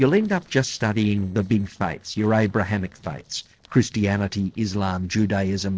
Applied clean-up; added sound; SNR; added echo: neural separator model SepFormer DNS4.